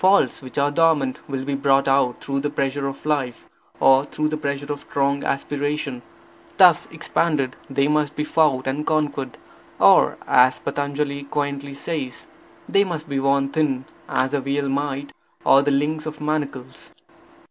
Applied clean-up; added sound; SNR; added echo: none; none; none; none.